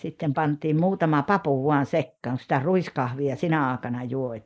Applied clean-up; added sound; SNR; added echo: neural mask model Resemble Enhance denoiser.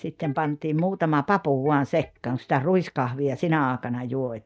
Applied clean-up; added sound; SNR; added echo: neural mask model DeepFilterNet 3.